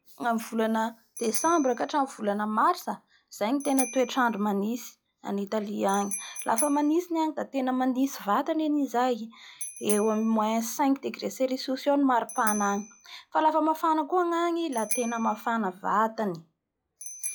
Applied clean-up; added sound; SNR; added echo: classical method log-MMSE.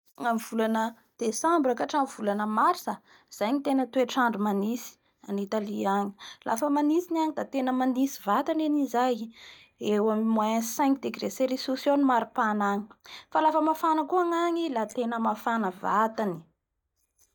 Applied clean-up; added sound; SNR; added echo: neural mask model DeepFilterNet 3.